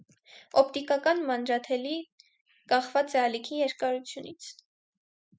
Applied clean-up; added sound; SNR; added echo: none; none; none; none.